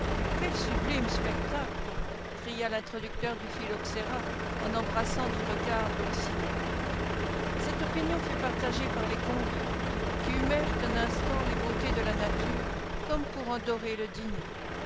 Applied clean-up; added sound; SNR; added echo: none; Truck; -5 dB; none.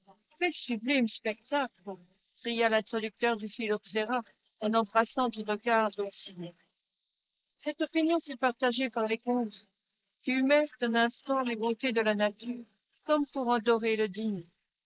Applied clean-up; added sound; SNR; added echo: neural mask model Resemble Enhance denoiser.